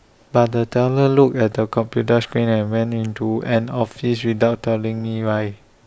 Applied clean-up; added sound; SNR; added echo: none; none; none; none.